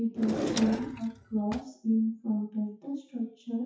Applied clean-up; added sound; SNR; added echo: classical method WPE with log-MMSE.